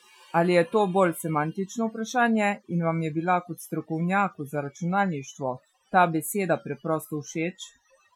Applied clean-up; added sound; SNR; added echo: classical method Wiener filter.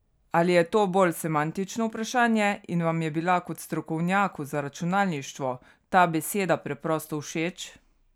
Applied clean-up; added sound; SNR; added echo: none; none; none; none.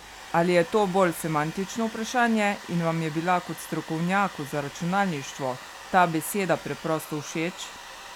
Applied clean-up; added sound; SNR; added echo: none; Domestic sounds, home sounds; 15 dB; none.